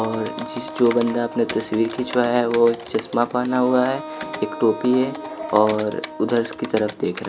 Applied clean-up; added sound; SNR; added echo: none; Computer keyboard + Wind instrument, woodwind instrument; 13 dB; none.